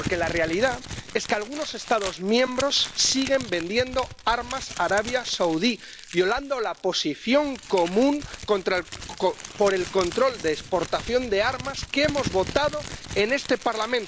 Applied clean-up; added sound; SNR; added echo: none; Crumpling, crinkling; 13 dB; none.